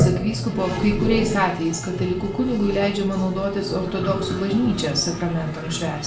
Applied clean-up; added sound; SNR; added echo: none; Toilet flush; 4 dB; reverberation time 0.4 s.